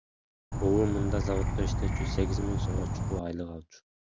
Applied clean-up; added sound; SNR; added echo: none; Insect; -3 dB; none.